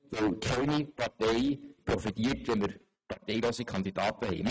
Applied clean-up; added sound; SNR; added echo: neural mask model RNNoise.